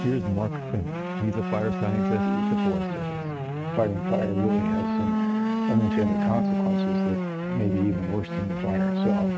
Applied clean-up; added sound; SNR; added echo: neural mask model RNNoise.